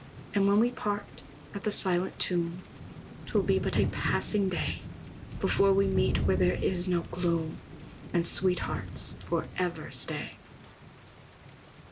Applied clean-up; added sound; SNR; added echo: none; Thunder / Rain; 7 dB; none.